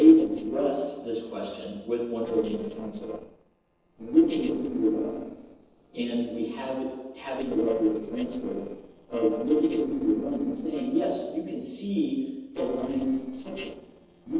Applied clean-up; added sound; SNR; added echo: neural separator model SepFormer DNS4.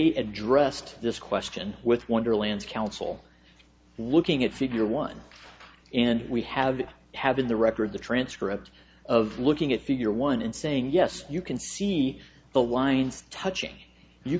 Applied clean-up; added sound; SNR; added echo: none; none; none; none.